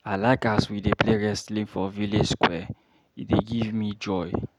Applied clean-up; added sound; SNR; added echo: none; none; none; none.